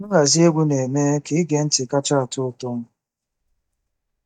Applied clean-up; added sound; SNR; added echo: neural mask model DeepFilterNet 3.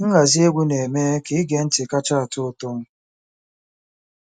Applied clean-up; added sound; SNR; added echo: none; none; none; none.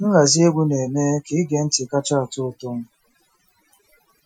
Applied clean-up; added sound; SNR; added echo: classical method Wiener filter.